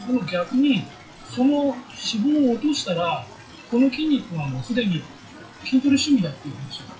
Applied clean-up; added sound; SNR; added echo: classical method WPE with log-MMSE.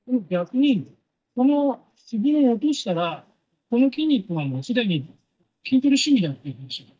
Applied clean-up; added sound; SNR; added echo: neural mask model DeepFilterNet 3.